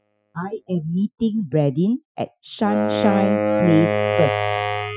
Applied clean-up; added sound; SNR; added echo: classical method Wiener filter.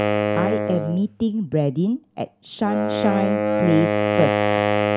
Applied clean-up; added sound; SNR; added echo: none; Wind instrument, woodwind instrument; -1 dB; none.